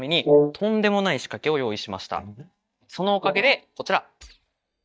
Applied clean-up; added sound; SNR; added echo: neural mask model DeepFilterNet 3.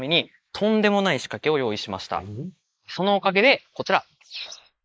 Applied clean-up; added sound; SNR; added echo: neural mask model Resemble Enhance denoiser.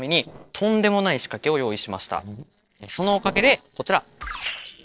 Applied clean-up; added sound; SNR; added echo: neural separator model SepFormer DNS4.